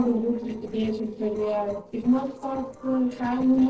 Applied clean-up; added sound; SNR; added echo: neural separator model SepFormer DNS4.